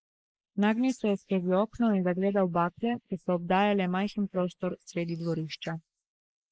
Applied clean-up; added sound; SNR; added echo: neural mask model Resemble Enhance denoiser.